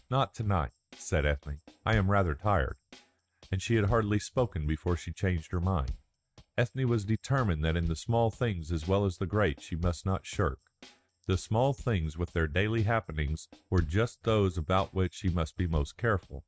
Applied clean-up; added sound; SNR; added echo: neural mask model RNNoise.